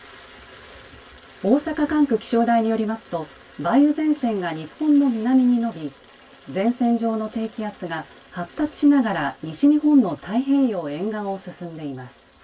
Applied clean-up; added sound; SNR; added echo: none; none; none; reverberation time 0.1 s.